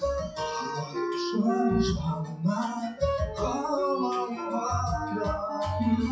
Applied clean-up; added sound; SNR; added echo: classical method WPE with log-MMSE.